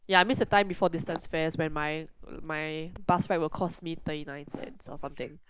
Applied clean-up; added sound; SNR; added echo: neural mask model Resemble Enhance denoiser.